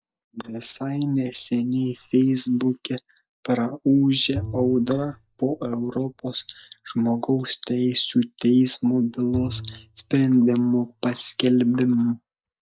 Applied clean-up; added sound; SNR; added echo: neural mask model DeepFilterNet 3.